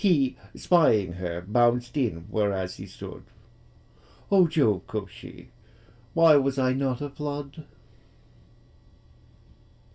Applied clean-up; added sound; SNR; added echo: none; none; none; reverberation time 0.2 s.